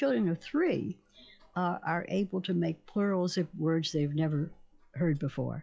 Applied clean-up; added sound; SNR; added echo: classical method log-MMSE.